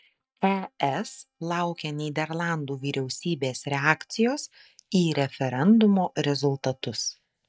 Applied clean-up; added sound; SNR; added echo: neural mask model DeepFilterNet 3.